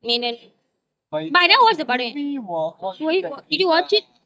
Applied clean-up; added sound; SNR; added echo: neural mask model DeepFilterNet 3.